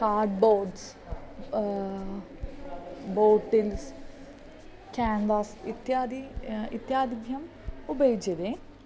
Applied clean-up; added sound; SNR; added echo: none; Crackle; 15 dB; none.